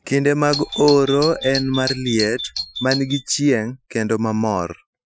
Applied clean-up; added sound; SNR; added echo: classical method Wiener filter.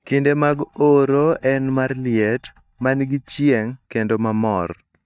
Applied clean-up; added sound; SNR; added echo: neural mask model DeepFilterNet 3.